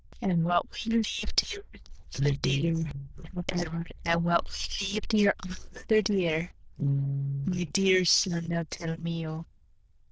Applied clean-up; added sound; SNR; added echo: neural diffusion model UNIVERSE++.